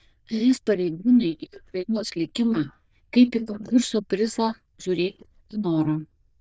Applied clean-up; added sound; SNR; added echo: neural diffusion model UNIVERSE++.